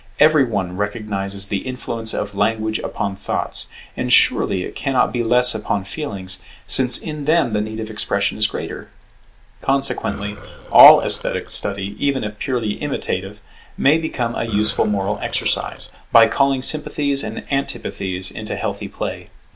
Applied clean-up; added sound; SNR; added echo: none; Burping, eructation; 17 dB; none.